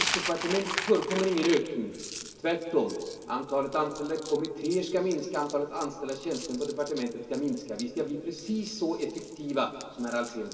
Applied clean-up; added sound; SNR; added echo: none; Coin (dropping); 9 dB; reverberation time 2.2 s.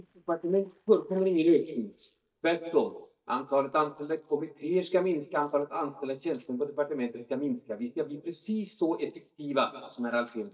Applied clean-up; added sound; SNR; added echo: neural mask model DeepFilterNet 3.